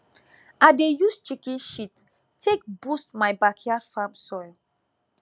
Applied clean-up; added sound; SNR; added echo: none; none; none; none.